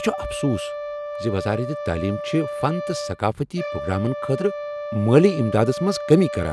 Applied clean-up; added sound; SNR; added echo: none; Brass instrument; 8 dB; none.